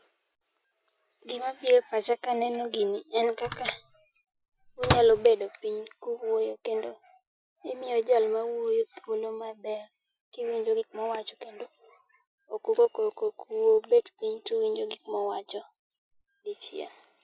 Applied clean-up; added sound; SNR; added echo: classical method Wiener filter.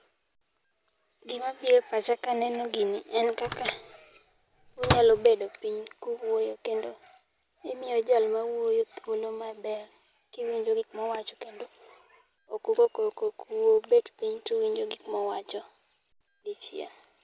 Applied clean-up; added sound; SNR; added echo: none; Microwave oven; 5 dB; none.